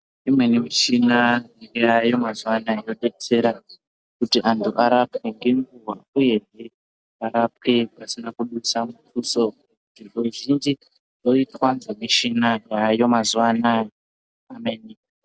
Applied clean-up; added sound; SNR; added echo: none; none; none; none.